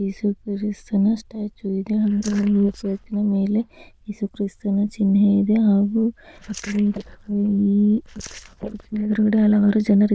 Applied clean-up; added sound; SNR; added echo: neural diffusion model UNIVERSE++.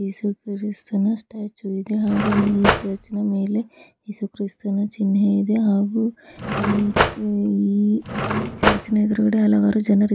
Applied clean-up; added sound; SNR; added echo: none; Cutlery, silverware / Drawer open or close; 2 dB; none.